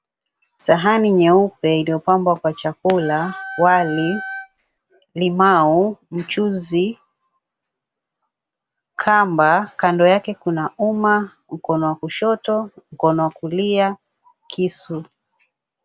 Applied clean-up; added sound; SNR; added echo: none; Wind instrument, woodwind instrument; 12 dB; none.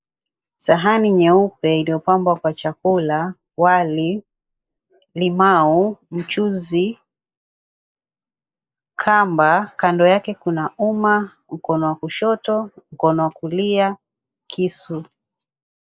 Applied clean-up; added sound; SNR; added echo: neural mask model Resemble Enhance denoiser.